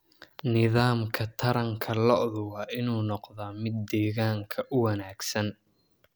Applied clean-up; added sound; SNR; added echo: none; none; none; none.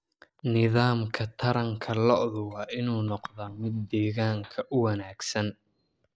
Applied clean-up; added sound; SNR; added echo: neural mask model DeepFilterNet 3.